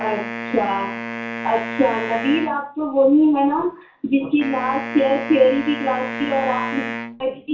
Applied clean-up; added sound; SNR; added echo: none; Wind instrument, woodwind instrument; 9 dB; reverberation time 0.3 s.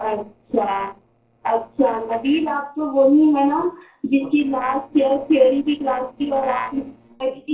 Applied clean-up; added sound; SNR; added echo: neural separator model SepFormer DNS4.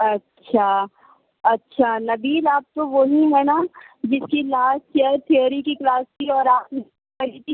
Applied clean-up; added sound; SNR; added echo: none; none; none; none.